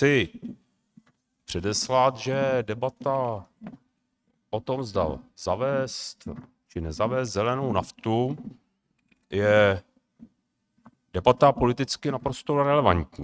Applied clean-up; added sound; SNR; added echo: neural mask model RNNoise.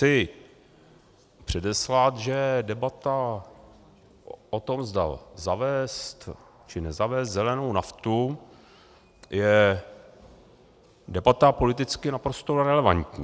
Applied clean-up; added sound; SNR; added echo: none; none; none; none.